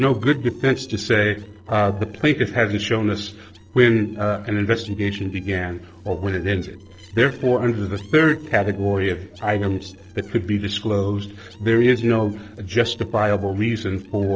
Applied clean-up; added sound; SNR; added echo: neural separator model SepFormer DNS4.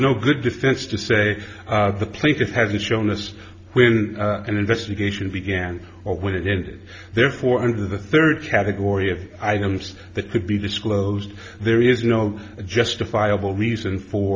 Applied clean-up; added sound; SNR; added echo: none; none; none; none.